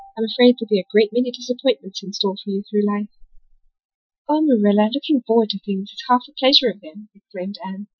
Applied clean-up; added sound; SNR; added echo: classical method spectral subtraction.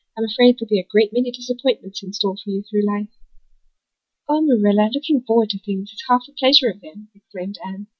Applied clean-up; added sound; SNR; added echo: none; none; none; none.